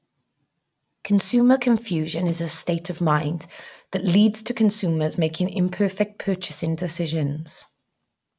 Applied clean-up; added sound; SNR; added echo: none; none; none; none.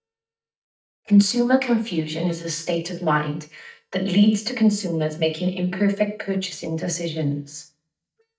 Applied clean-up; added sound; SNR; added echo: neural mask model DeepFilterNet 3.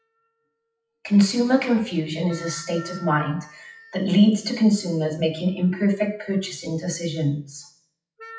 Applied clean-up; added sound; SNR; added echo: classical method WPE with log-MMSE.